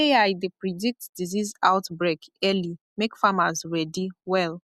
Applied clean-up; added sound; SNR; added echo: none; none; none; none.